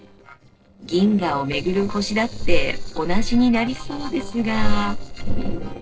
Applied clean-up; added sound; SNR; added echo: neural separator model SepFormer DNS4.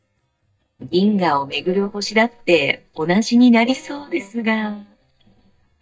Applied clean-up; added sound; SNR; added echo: neural mask model DeepFilterNet 3.